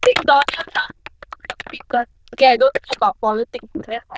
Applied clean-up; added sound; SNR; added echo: neural diffusion model UNIVERSE++.